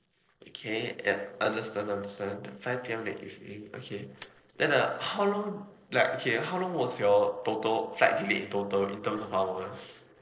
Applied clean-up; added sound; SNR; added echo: neural separator model SepFormer DNS4.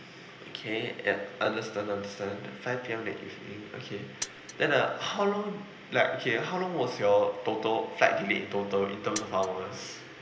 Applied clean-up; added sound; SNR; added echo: none; Mechanisms; 11 dB; reverberation time 0.8 s.